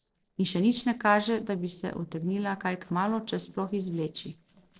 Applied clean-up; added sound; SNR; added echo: neural separator model SepFormer DNS4.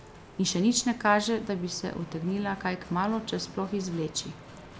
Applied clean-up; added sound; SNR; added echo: none; Bicycle; 17 dB; none.